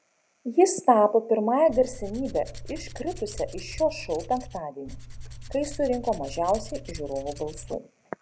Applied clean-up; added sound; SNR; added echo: none; Tools; 13 dB; none.